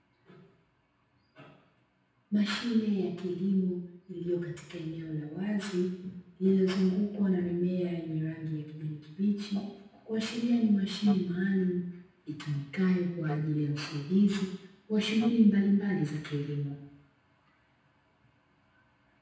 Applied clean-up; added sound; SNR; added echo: none; Wind instrument, woodwind instrument; 13 dB; reverberation time 0.9 s.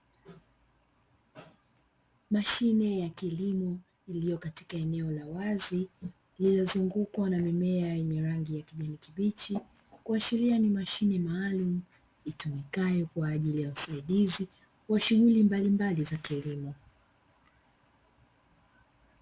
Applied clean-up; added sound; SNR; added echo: none; none; none; none.